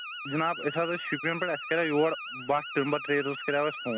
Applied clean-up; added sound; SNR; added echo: none; Alarm; 9 dB; none.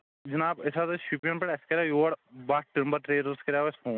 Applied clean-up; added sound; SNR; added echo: none; none; none; none.